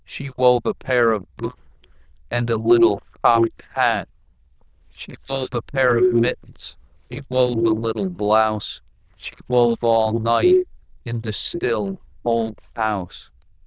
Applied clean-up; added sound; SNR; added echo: neural diffusion model UNIVERSE++.